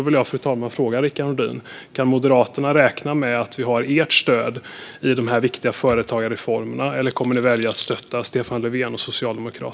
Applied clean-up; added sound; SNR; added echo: none; Rattle; 10 dB; none.